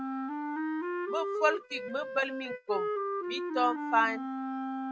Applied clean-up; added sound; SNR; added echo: neural mask model RNNoise.